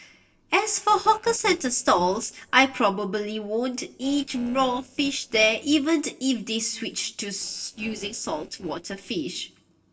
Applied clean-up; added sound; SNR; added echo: neural separator model SepFormer DNS4.